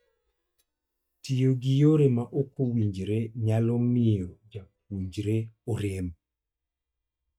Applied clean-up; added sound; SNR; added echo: neural mask model DeepFilterNet 3.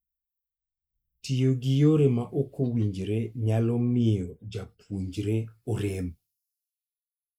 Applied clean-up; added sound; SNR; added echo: neural mask model Resemble Enhance denoiser.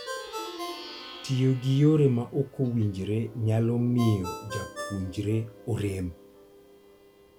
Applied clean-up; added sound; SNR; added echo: none; Plucked string instrument + Ringtone; 14 dB; none.